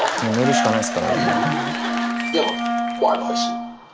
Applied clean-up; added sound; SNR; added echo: none; Wind instrument, woodwind instrument; 3 dB; none.